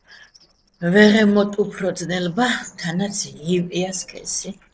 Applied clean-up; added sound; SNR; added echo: neural separator model SepFormer DNS4.